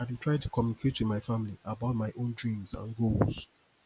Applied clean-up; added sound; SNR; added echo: none; none; none; none.